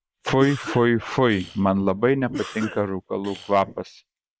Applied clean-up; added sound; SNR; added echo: neural mask model Resemble Enhance denoiser.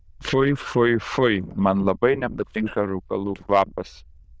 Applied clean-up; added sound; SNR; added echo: neural diffusion model UNIVERSE++.